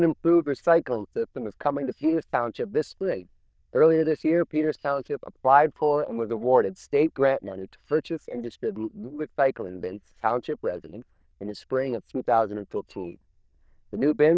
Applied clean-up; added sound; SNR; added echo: neural diffusion model UNIVERSE++.